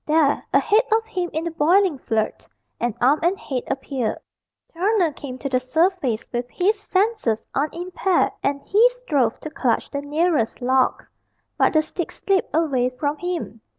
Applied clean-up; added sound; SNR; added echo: none; none; none; none.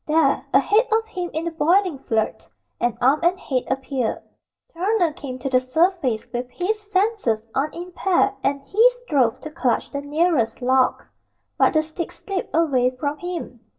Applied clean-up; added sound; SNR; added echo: none; none; none; reverberation time 0.2 s.